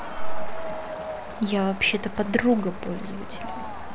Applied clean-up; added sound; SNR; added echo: none; Crowd; 12 dB; none.